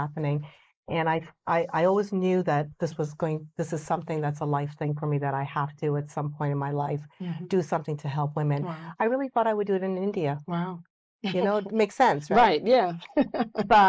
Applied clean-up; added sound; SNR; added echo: neural mask model Resemble Enhance denoiser.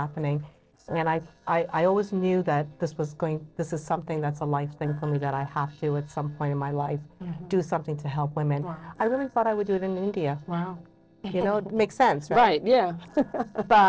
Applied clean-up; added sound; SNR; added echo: neural separator model SepFormer DNS4.